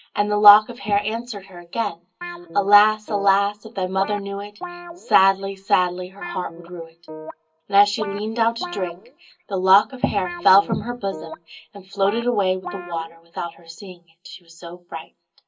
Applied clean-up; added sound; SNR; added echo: none; Guitar; 14 dB; reverberation time 0.3 s.